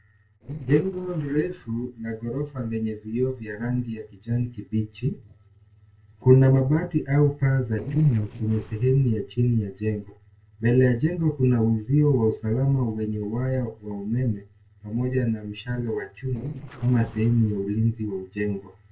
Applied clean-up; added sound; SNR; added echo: neural separator model SepFormer DNS4.